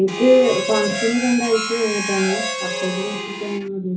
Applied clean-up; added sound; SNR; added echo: none; Harmonica; 5 dB; reverberation time 0.5 s.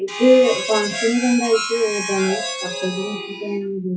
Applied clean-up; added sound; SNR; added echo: classical method WPE with log-MMSE.